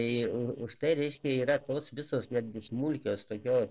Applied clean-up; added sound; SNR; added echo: neural separator model SepFormer DNS4.